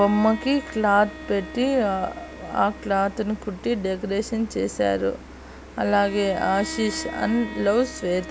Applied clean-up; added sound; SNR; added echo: none; Bowed string instrument; 16 dB; none.